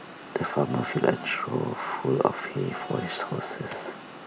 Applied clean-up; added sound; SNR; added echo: none; Livestock, farm animals, working animals; 17 dB; none.